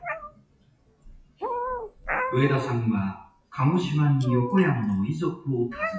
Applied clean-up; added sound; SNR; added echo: classical method WPE with log-MMSE.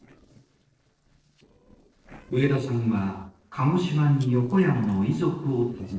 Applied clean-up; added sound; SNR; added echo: neural separator model SepFormer DNS4.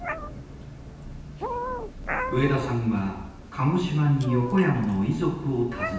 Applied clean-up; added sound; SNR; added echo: none; Meow; 9 dB; reverberation time 0.9 s.